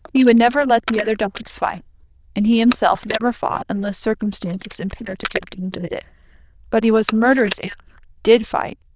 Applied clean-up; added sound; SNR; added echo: neural diffusion model UNIVERSE++.